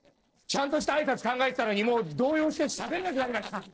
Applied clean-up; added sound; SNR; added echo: neural separator model SepFormer DNS4.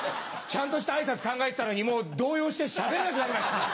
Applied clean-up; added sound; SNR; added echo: none; none; none; none.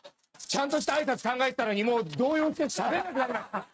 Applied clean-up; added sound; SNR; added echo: neural mask model RNNoise.